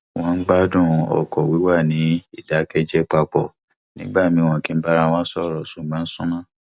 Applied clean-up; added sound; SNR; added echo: none; none; none; none.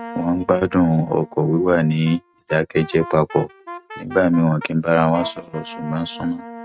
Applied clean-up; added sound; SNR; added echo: neural mask model RNNoise.